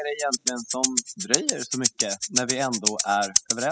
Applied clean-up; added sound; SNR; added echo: classical method spectral subtraction.